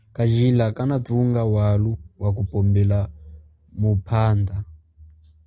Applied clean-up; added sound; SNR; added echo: none; none; none; none.